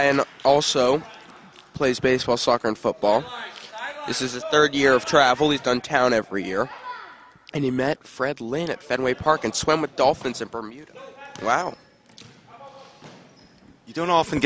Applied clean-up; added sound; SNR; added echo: none; none; none; none.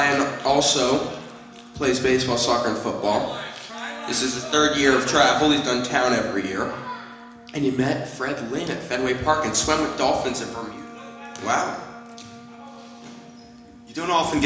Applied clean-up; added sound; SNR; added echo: none; Wind instrument, woodwind instrument; 19 dB; reverberation time 1.0 s.